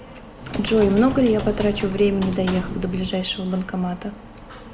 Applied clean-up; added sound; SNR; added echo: none; Typing; 10 dB; none.